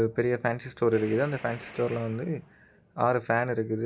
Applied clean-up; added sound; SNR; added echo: none; Gunshot, gunfire; 19 dB; none.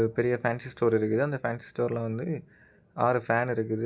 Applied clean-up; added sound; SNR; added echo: none; none; none; none.